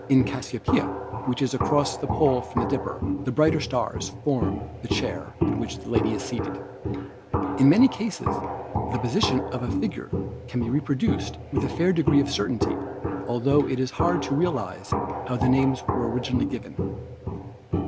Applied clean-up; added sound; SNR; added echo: none; Walk, footsteps; 3 dB; none.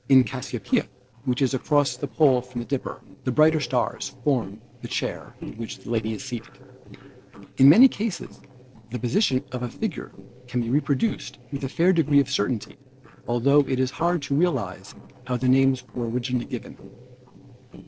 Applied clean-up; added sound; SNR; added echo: neural separator model SepFormer DNS4.